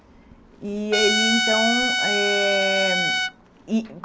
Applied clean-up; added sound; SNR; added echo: none; Trumpet; -3 dB; none.